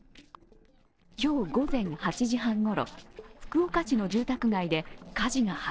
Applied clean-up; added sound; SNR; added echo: neural separator model SepFormer DNS4.